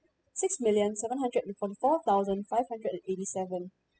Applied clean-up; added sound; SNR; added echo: classical method spectral subtraction.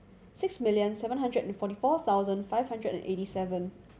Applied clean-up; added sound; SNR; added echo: none; none; none; none.